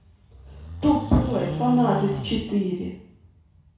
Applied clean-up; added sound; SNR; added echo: none; Livestock, farm animals, working animals; 8 dB; reverberation time 0.6 s.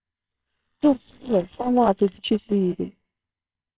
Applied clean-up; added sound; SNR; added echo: neural separator model SepFormer WHAMR!.